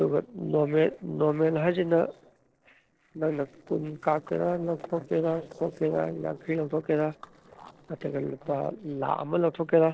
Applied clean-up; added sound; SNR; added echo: neural separator model SepFormer DNS4.